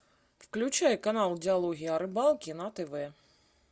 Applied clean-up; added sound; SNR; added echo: none; none; none; none.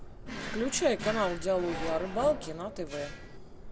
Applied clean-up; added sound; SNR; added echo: none; Subway, metro, underground + Drawer open or close; 7 dB; none.